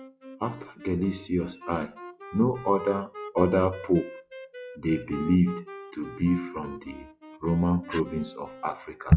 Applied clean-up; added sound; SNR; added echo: classical method log-MMSE.